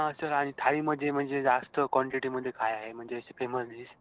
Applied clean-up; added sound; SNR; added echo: neural separator model SepFormer DNS4.